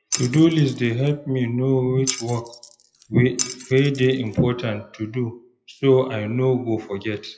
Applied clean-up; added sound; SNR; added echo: classical method WPE with log-MMSE.